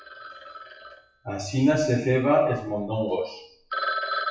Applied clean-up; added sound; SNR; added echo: classical method WPE with log-MMSE.